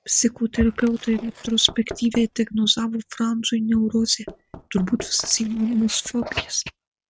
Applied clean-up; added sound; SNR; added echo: neural mask model RNNoise.